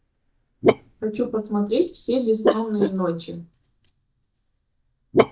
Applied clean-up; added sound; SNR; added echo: neural mask model DeepFilterNet 3.